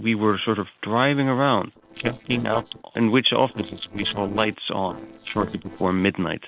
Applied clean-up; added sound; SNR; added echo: neural separator model SepFormer DNS4.